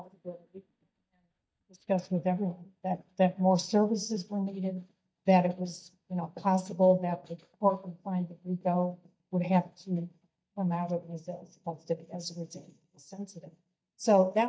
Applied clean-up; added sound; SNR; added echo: neural mask model DeepFilterNet 3.